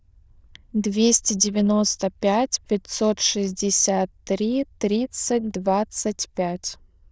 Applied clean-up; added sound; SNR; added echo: neural diffusion model UNIVERSE++.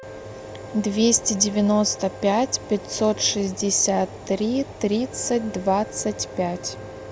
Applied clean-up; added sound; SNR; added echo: none; Wind instrument, woodwind instrument; 20 dB; none.